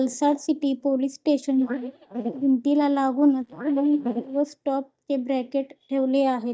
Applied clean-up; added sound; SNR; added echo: neural mask model DeepFilterNet 3.